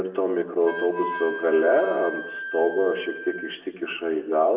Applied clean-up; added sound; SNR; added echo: none; Wind instrument, woodwind instrument; 12 dB; reverberation time 0.6 s.